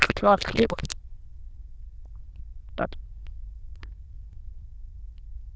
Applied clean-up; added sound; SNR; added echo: neural diffusion model UNIVERSE++.